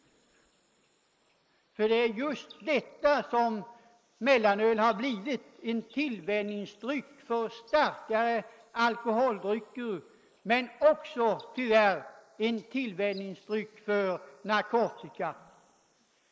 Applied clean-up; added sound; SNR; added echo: neural mask model Resemble Enhance denoiser.